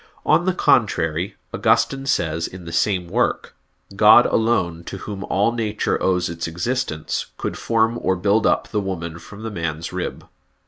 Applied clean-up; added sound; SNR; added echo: none; none; none; none.